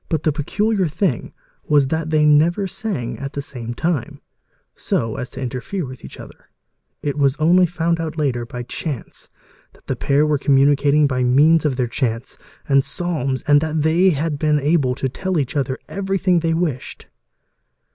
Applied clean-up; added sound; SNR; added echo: none; none; none; none.